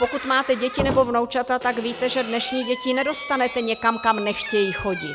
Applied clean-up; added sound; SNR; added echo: none; Squeak / Slam; 10 dB; none.